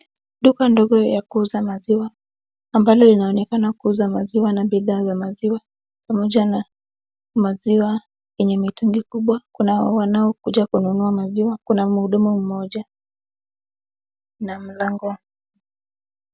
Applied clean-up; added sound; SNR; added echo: none; none; none; none.